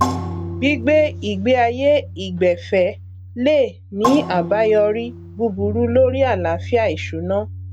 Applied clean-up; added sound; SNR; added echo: none; Percussion + Bass guitar; 9 dB; none.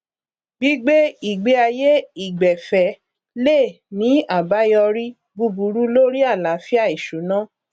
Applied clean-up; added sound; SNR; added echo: none; none; none; none.